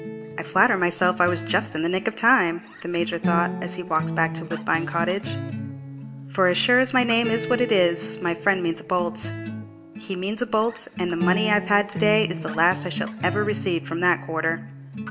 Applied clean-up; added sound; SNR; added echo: none; Acoustic guitar; 8 dB; reverberation time 0.7 s.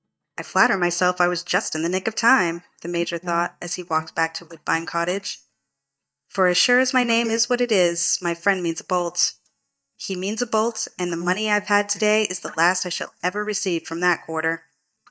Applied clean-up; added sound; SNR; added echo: neural mask model DeepFilterNet 3.